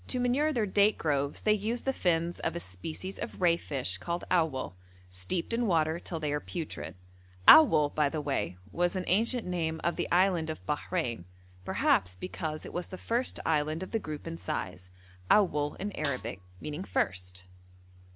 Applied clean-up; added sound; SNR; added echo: none; Snare drum; 16 dB; none.